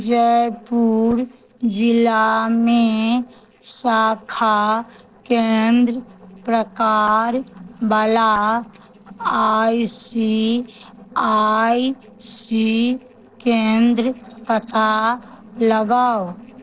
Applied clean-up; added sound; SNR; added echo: neural separator model SepFormer DNS4.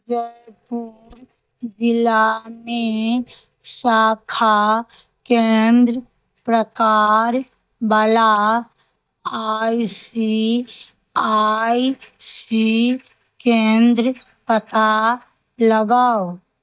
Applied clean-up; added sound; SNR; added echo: neural mask model DeepFilterNet 3.